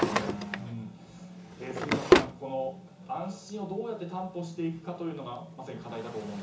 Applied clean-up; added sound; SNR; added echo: none; Drawer open or close; -4 dB; reverberation time 0.7 s.